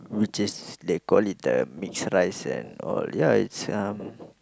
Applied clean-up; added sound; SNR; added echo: none; none; none; none.